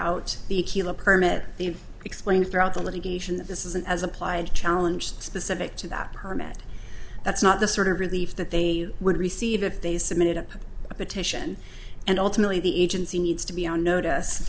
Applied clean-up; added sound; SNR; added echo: none; none; none; none.